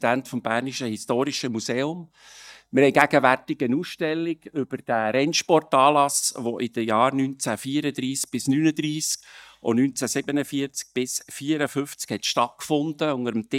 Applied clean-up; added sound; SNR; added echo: neural mask model DeepFilterNet 3.